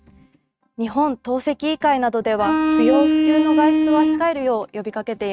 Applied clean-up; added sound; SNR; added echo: neural mask model RNNoise.